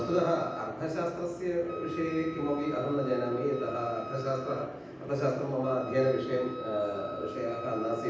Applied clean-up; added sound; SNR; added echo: none; Wind instrument, woodwind instrument; 13 dB; reverberation time 0.9 s.